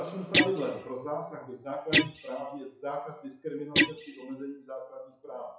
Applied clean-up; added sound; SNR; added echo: classical method WPE with log-MMSE.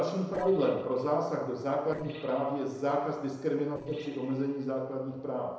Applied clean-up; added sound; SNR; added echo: neural separator model SepFormer DNS4.